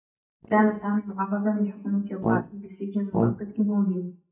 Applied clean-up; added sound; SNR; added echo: neural mask model DeepFilterNet 3.